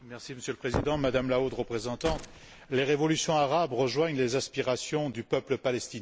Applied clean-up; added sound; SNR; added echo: none; Gunshot, gunfire; 16 dB; none.